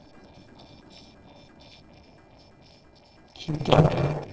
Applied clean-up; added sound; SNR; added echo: neural separator model SepFormer DNS4.